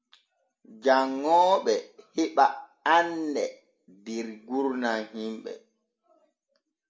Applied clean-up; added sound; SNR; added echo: none; none; none; reverberation time 0.3 s.